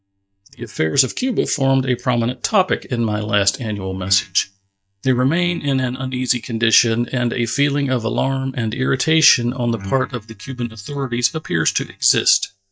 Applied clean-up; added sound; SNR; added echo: neural mask model DeepFilterNet 3.